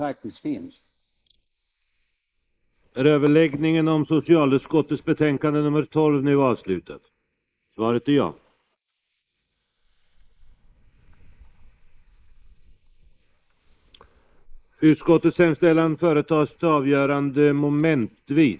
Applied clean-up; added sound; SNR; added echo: neural mask model Resemble Enhance denoiser.